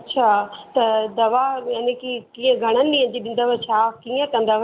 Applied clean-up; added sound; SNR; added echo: none; none; none; none.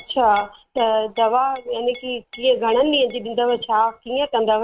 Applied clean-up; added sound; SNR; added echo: neural mask model RNNoise.